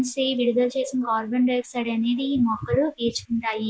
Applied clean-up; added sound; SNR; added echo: neural mask model Resemble Enhance denoiser.